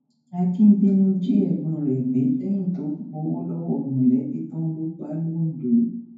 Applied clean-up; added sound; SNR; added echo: none; none; none; reverberation time 0.9 s.